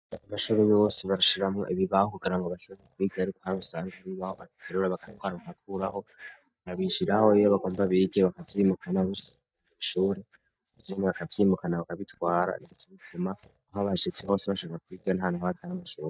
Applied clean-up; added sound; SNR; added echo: neural mask model DeepFilterNet 3.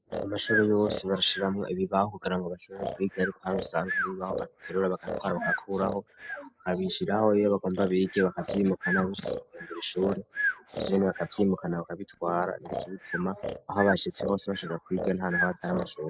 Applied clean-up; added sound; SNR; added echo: neural mask model Resemble Enhance denoiser.